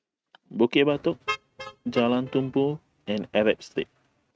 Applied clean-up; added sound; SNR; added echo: neural mask model RNNoise.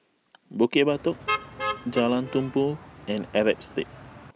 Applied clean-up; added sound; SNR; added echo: none; Motor vehicle (road); 9 dB; none.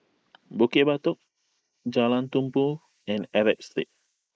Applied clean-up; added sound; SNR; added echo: neural mask model Resemble Enhance denoiser.